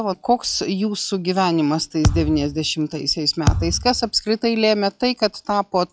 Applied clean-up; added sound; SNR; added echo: classical method log-MMSE.